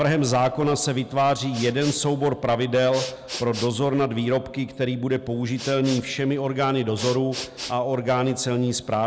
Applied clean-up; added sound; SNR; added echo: none; Respiratory sounds; 15 dB; none.